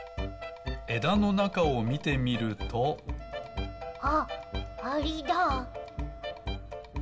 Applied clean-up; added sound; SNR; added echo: none; Wind instrument, woodwind instrument; 19 dB; reverberation time 1.6 s.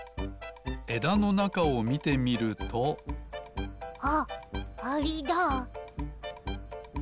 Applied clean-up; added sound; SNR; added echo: none; none; none; none.